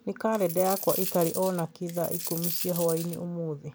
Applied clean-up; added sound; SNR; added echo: none; Coin (dropping); 6 dB; none.